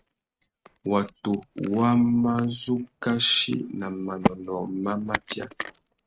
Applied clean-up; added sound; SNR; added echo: neural mask model RNNoise.